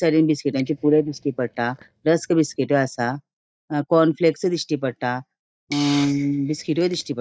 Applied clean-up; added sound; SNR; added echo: neural mask model DeepFilterNet 3.